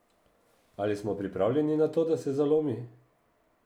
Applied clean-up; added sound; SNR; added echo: none; none; none; none.